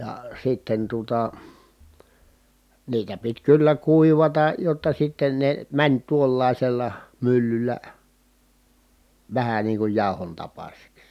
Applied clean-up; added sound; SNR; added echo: none; none; none; none.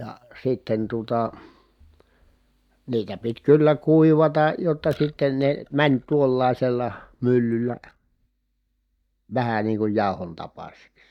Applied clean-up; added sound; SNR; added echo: neural mask model DeepFilterNet 3.